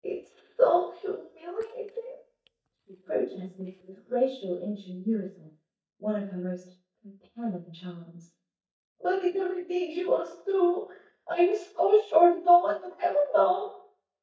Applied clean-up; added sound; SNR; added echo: neural mask model DeepFilterNet 3.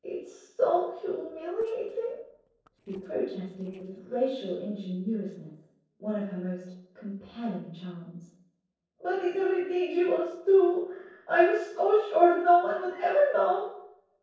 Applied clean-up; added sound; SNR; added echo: neural separator model SepFormer DNS4.